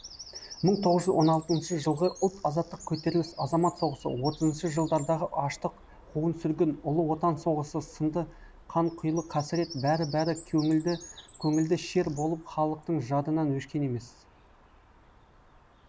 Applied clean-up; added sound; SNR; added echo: none; Bird vocalization, bird call, bird song; 19 dB; none.